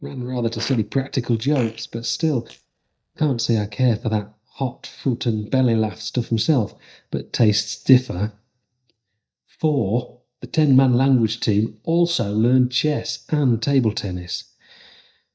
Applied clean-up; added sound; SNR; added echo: neural mask model DeepFilterNet 3.